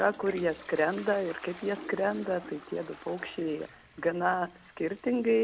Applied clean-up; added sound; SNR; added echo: none; Toilet flush; 18 dB; none.